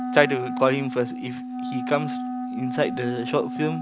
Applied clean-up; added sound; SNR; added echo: none; Wind instrument, woodwind instrument; 5 dB; none.